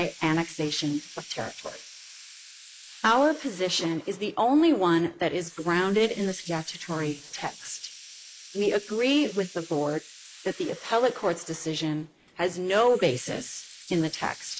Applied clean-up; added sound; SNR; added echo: neural mask model Resemble Enhance denoiser.